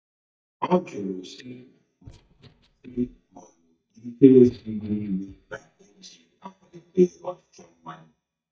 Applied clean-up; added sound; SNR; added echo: neural mask model DeepFilterNet 3.